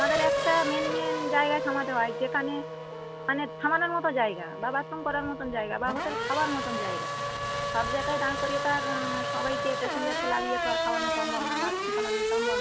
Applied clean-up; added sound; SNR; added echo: none; Race car, auto racing / Accelerating, revving, vroom; 0 dB; none.